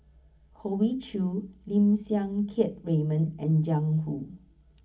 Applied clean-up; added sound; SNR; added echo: none; none; none; reverberation time 0.4 s.